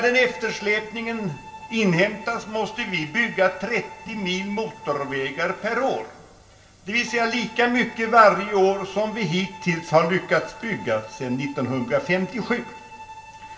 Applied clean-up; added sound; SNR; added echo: none; Bowed string instrument; 18 dB; reverberation time 0.4 s.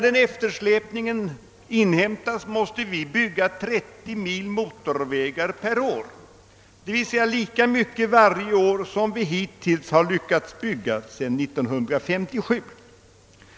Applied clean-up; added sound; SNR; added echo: none; none; none; none.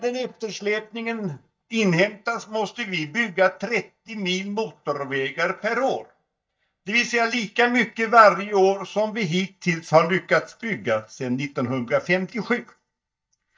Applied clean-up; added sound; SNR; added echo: neural mask model DeepFilterNet 3.